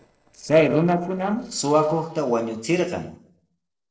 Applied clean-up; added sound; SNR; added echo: neural separator model SepFormer DNS4.